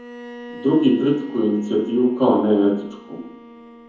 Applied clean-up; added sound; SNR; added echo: none; Bowed string instrument; 19 dB; reverberation time 0.7 s.